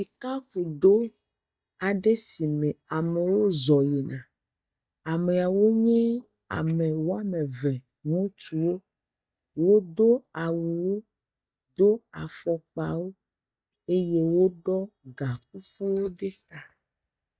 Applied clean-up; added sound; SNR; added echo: neural mask model DeepFilterNet 3.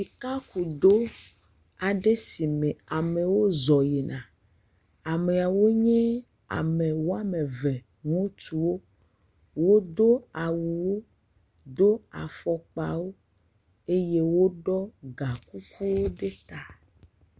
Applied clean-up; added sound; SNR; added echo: none; none; none; none.